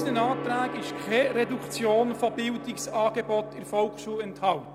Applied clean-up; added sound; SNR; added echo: none; Gong; 9 dB; none.